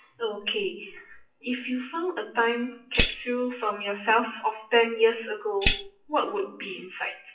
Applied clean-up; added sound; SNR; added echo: classical method WPE with log-MMSE.